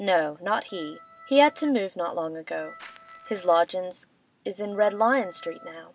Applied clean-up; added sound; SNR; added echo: none; Crackle + Organ; 20 dB; none.